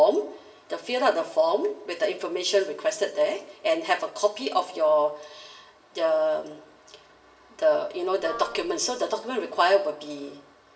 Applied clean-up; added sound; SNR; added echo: none; Wind instrument, woodwind instrument; 14 dB; reverberation time 0.7 s.